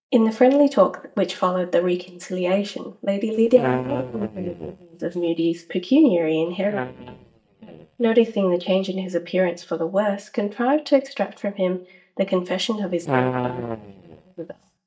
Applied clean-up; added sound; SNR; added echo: neural mask model DeepFilterNet 3.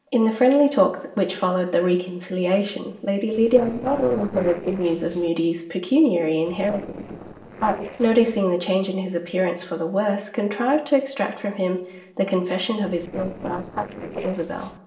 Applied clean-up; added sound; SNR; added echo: neural separator model SepFormer DNS4.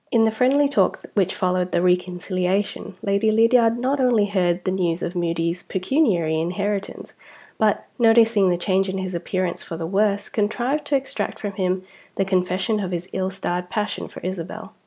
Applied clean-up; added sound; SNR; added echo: none; none; none; none.